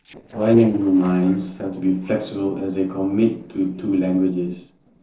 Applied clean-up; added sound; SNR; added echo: neural separator model SepFormer DNS4.